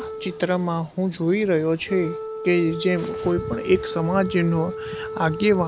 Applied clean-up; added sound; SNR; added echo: none; Wind instrument, woodwind instrument; 10 dB; none.